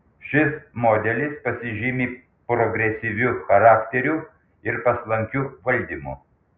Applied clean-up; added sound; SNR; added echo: none; none; none; none.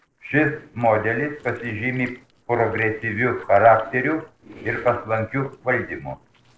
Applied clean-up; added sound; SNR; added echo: neural separator model SepFormer DNS4.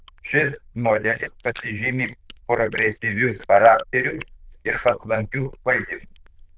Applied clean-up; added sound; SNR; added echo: neural diffusion model UNIVERSE++.